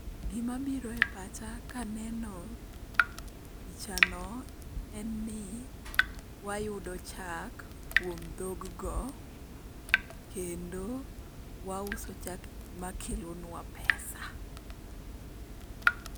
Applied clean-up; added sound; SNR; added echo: none; Drip / Water tap, faucet; -5 dB; none.